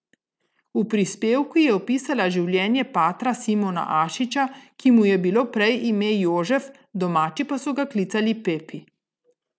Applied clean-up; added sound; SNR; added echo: none; none; none; none.